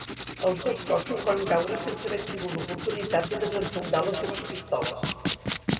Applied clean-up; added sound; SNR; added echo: none; Writing; 0 dB; reverberation time 2.2 s.